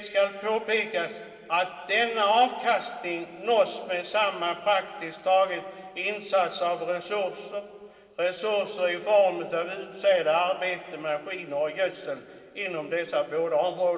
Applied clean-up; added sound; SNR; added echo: none; none; none; reverberation time 2.3 s.